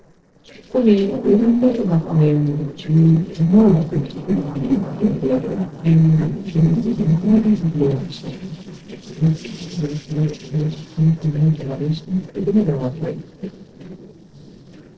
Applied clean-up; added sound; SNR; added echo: neural separator model SepFormer DNS4.